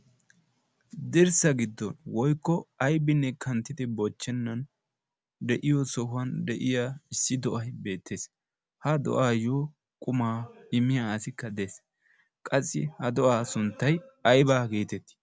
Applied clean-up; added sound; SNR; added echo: none; none; none; none.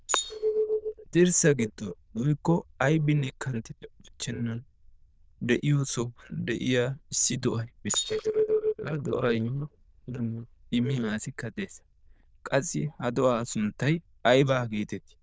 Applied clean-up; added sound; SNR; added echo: neural diffusion model UNIVERSE++.